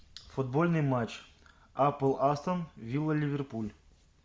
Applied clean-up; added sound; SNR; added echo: none; none; none; none.